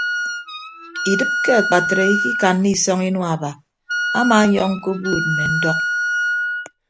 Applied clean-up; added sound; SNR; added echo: none; Wind instrument, woodwind instrument; 2 dB; none.